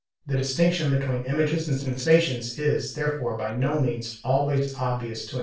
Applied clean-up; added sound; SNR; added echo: neural separator model SepFormer DNS4.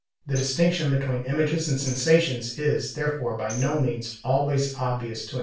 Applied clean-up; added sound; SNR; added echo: none; Tambourine; 19 dB; reverberation time 0.3 s.